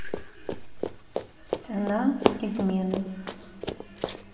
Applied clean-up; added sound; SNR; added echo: none; Run; 5 dB; reverberation time 1.7 s.